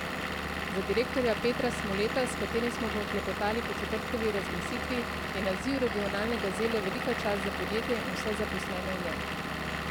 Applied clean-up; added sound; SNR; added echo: none; Engine / Vehicle; 1 dB; none.